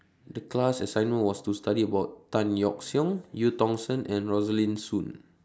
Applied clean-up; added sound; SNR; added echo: none; none; none; none.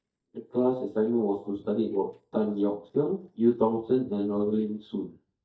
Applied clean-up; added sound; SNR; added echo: neural mask model DeepFilterNet 3.